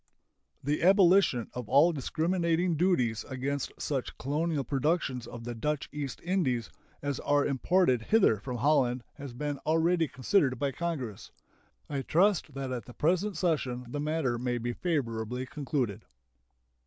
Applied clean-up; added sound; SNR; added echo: none; none; none; none.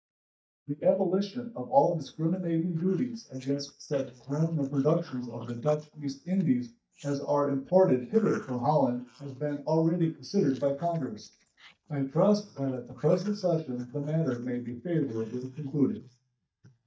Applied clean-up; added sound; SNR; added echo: neural mask model DeepFilterNet 3.